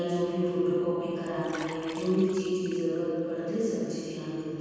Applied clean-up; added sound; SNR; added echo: none; Liquid; 17 dB; reverberation time 2.1 s.